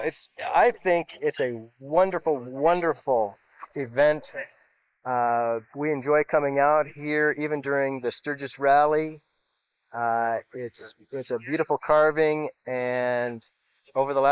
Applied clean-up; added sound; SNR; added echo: neural mask model Resemble Enhance denoiser.